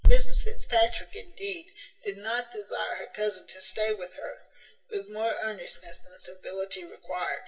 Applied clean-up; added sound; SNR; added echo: none; none; none; reverberation time 0.7 s.